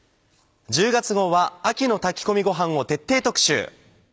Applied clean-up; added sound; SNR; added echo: none; none; none; none.